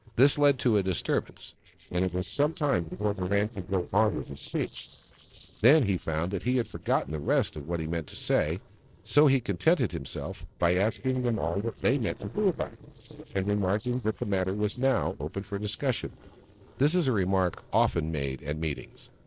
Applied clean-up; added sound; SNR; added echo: neural separator model SepFormer DNS4.